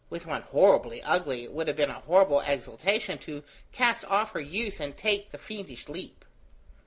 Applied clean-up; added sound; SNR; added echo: none; none; none; none.